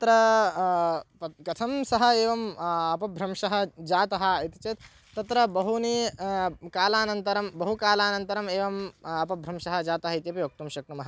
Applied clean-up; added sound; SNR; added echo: none; none; none; none.